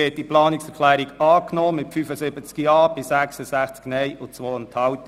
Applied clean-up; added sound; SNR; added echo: none; none; none; none.